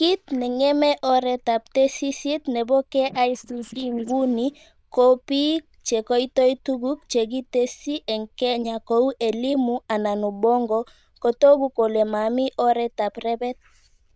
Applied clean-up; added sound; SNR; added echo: neural diffusion model UNIVERSE++.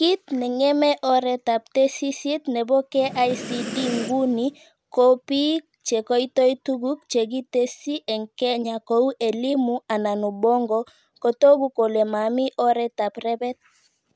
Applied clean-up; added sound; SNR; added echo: none; Breathing; 11 dB; none.